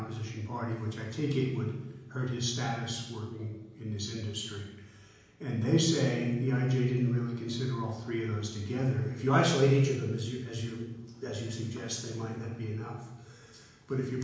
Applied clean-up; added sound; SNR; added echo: none; none; none; reverberation time 1.0 s.